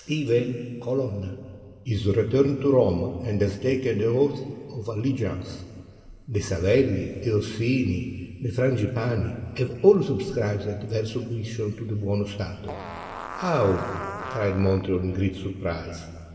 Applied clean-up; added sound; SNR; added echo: none; Fart; 11 dB; reverberation time 2.8 s.